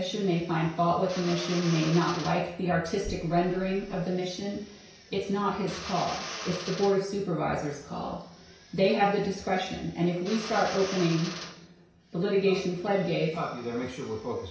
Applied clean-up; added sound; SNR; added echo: none; Drill; 15 dB; reverberation time 0.6 s.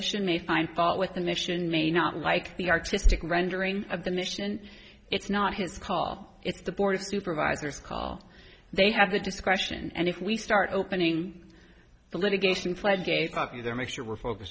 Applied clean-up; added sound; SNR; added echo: none; none; none; none.